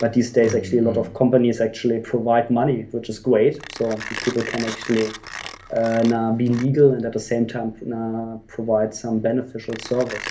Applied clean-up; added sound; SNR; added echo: none; Mechanisms; 17 dB; reverberation time 0.3 s.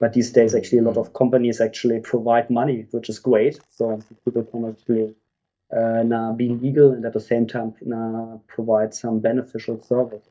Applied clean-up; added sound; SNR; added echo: neural mask model DeepFilterNet 3.